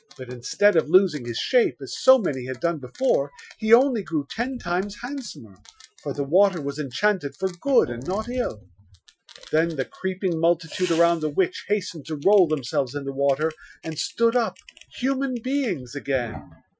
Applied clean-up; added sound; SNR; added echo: classical method Wiener filter.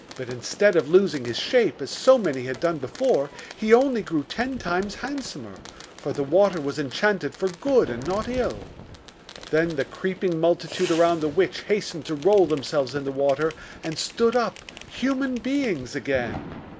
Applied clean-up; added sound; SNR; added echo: none; Fireworks; 17 dB; none.